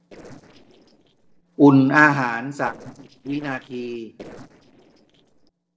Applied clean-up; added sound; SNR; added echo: neural separator model SepFormer DNS4.